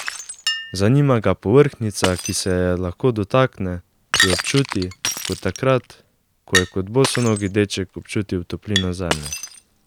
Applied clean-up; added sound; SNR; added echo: none; Shatter + Chink, clink; 7 dB; none.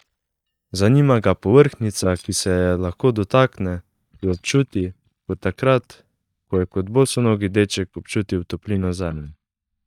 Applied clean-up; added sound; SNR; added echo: neural mask model DeepFilterNet 3.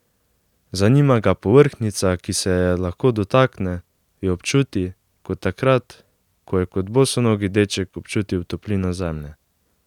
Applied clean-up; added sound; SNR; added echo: none; none; none; none.